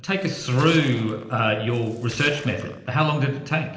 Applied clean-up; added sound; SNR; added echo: none; Splash, splatter; 20 dB; reverberation time 0.8 s.